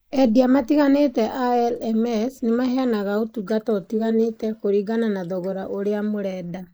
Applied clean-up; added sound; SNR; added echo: neural mask model Resemble Enhance denoiser.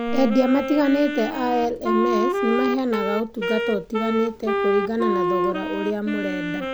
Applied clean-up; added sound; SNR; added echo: none; Wind instrument, woodwind instrument; 2 dB; none.